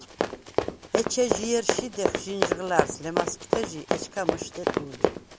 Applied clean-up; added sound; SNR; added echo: none; Run; -3 dB; none.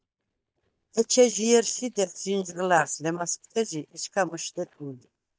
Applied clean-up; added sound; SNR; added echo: neural mask model DeepFilterNet 3.